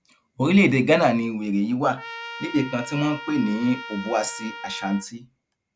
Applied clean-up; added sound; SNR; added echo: none; Trumpet; 14 dB; none.